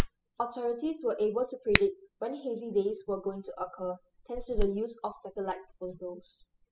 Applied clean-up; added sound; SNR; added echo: classical method spectral subtraction.